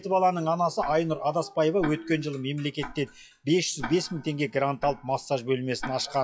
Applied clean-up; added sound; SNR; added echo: classical method WPE with log-MMSE.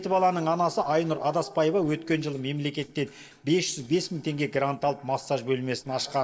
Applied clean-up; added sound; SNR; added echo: neural separator model SepFormer DNS4.